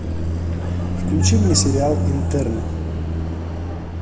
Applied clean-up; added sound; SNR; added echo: none; Car passing by; -4 dB; reverberation time 0.9 s.